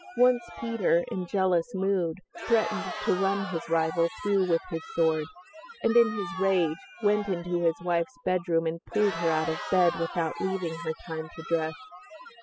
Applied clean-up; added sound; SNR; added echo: classical method spectral subtraction.